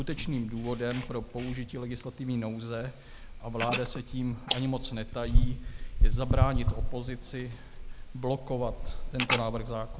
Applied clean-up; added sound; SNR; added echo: neural mask model Resemble Enhance denoiser.